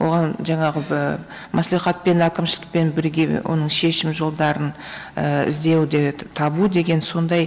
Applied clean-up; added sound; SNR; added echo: none; none; none; none.